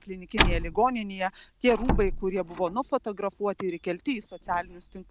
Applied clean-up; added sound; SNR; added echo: none; Slam; 3 dB; none.